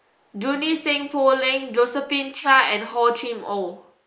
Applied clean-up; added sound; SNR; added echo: neural mask model Resemble Enhance denoiser.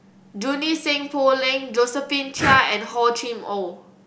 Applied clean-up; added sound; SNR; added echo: none; Breathing; 10 dB; none.